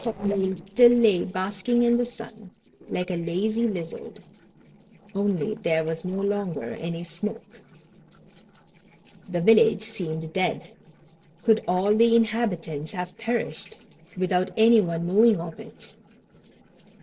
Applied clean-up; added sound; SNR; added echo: neural separator model SepFormer DNS4.